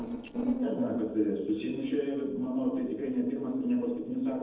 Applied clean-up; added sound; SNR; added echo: neural separator model SepFormer DNS4.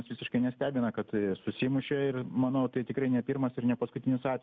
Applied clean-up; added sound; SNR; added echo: none; none; none; none.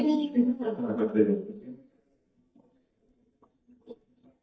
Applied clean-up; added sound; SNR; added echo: neural mask model DeepFilterNet 3.